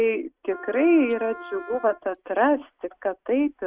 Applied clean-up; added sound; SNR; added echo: neural mask model RNNoise.